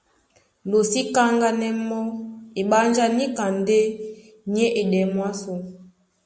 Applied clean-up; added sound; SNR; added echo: none; none; none; none.